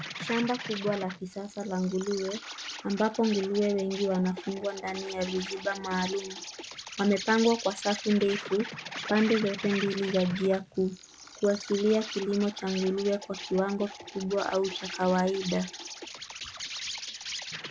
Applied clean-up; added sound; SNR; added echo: none; Insect; 10 dB; none.